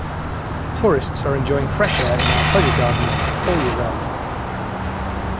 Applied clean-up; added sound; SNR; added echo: none; Car passing by + Tools; -2 dB; none.